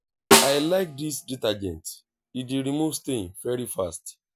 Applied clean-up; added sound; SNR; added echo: none; Snare drum; -2 dB; none.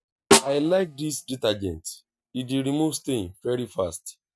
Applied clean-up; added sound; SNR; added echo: neural mask model RNNoise.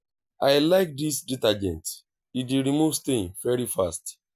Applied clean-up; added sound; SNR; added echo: none; none; none; none.